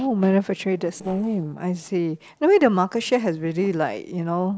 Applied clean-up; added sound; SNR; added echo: neural separator model SepFormer DNS4.